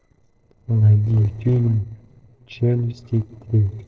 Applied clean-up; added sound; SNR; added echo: neural separator model SepFormer DNS4.